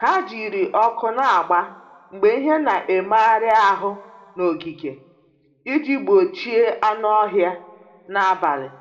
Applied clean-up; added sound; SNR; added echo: none; none; none; reverberation time 1.4 s.